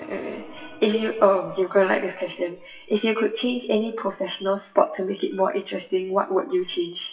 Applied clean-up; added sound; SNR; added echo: classical method WPE with log-MMSE.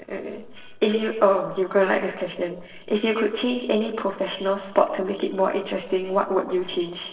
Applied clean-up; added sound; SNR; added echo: neural separator model SepFormer DNS4.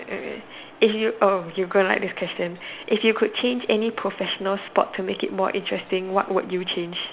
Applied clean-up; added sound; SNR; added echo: none; none; none; none.